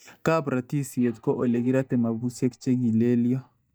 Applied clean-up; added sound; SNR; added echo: neural mask model DeepFilterNet 3.